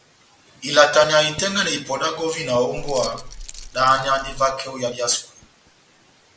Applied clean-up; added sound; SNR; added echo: none; Keys jangling; 12 dB; none.